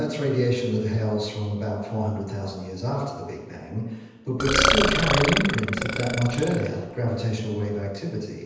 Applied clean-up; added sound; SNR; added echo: none; Burping, eructation; -1 dB; reverberation time 1.1 s.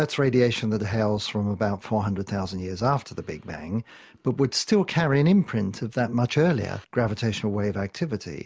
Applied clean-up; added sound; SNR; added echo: none; none; none; none.